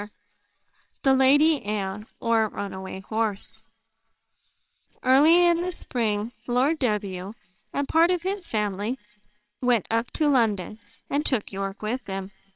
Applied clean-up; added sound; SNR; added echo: neural separator model SepFormer WHAMR!.